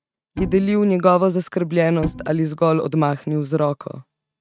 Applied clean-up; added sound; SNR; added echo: neural mask model RNNoise.